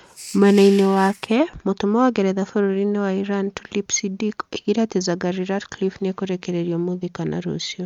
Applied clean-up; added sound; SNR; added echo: neural mask model RNNoise.